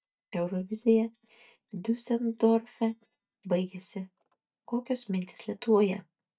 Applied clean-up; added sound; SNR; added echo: neural mask model DeepFilterNet 3.